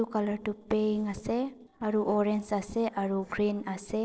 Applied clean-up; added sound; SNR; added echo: neural separator model SepFormer DNS4.